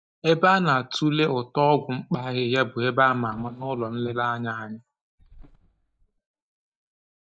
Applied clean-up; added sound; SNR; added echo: neural mask model DeepFilterNet 3.